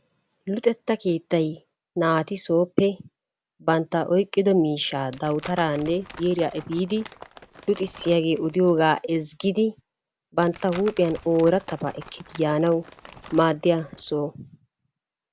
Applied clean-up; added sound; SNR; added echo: none; Crumpling, crinkling; 20 dB; none.